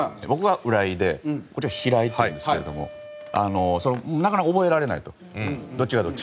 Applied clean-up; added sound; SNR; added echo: none; Wind instrument, woodwind instrument; 17 dB; none.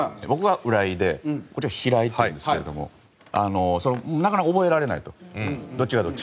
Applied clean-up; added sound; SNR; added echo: none; none; none; none.